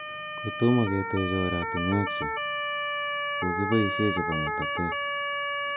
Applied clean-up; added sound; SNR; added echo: none; Motor vehicle (road) / Siren; 1 dB; none.